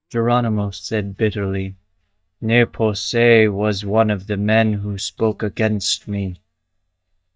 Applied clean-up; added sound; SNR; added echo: neural mask model DeepFilterNet 3.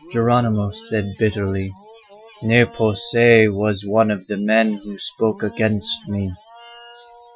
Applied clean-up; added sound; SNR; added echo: classical method Wiener filter.